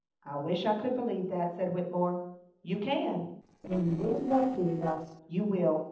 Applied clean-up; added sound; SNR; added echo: neural separator model SepFormer DNS4.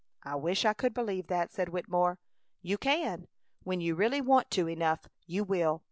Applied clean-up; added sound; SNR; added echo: none; none; none; none.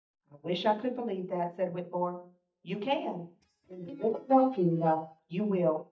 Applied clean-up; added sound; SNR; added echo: neural mask model DeepFilterNet 3.